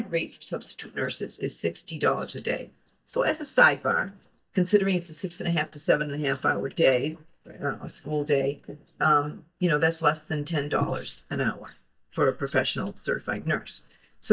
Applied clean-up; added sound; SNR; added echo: neural mask model DeepFilterNet 3.